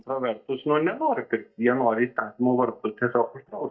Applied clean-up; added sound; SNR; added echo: neural mask model DeepFilterNet 3.